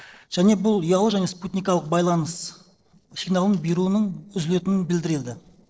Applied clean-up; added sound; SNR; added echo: neural separator model SepFormer DNS4.